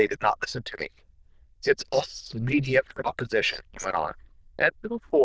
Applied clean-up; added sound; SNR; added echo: neural diffusion model UNIVERSE++.